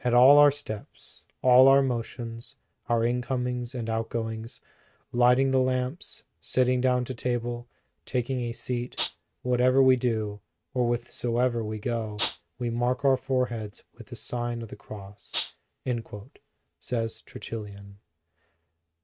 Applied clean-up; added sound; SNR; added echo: neural mask model RNNoise.